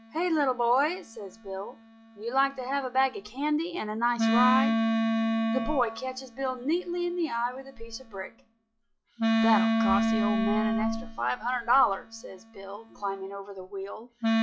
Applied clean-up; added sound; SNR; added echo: classical method log-MMSE.